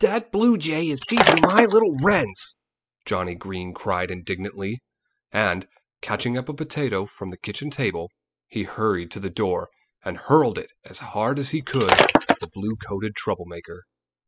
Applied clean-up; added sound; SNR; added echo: classical method spectral subtraction.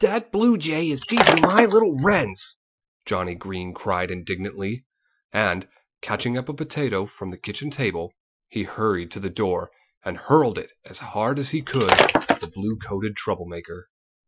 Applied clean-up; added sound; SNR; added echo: classical method Wiener filter.